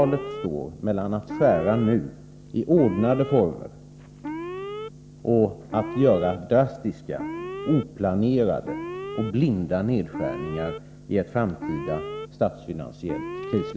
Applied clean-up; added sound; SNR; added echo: none; Alarm; 11 dB; none.